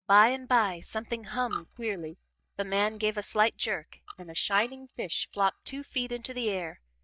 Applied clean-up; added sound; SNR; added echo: neural mask model DeepFilterNet 3.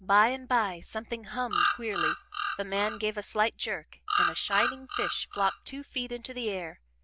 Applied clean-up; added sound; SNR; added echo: none; Bird vocalization, bird call, bird song; 0 dB; none.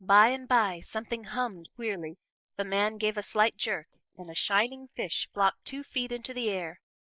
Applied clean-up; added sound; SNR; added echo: neural mask model Resemble Enhance denoiser.